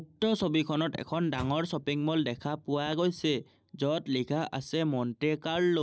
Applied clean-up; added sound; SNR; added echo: none; Microwave oven; 15 dB; none.